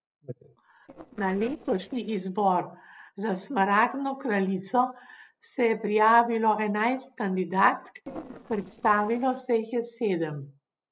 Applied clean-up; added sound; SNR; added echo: neural separator model SepFormer DNS4.